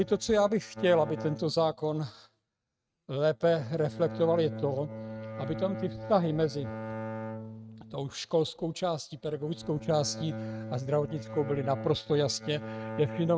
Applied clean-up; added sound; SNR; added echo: neural mask model RNNoise.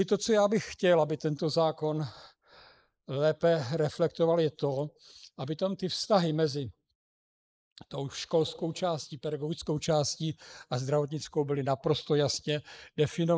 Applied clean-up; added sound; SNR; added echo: neural mask model Resemble Enhance denoiser.